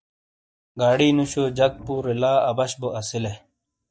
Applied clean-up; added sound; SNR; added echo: neural mask model DeepFilterNet 3.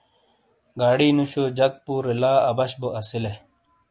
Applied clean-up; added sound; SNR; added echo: none; none; none; none.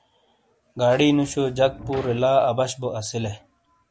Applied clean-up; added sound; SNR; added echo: none; Sliding door; 18 dB; none.